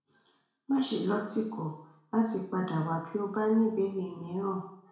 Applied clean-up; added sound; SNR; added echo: none; none; none; reverberation time 0.6 s.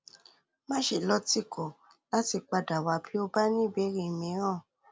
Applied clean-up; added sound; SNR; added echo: none; none; none; none.